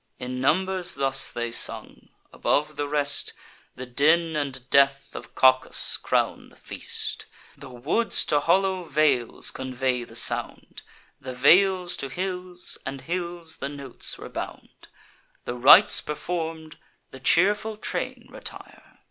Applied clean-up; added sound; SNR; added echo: none; none; none; none.